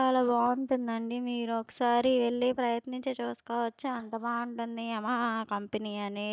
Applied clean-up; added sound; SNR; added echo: neural mask model DeepFilterNet 3.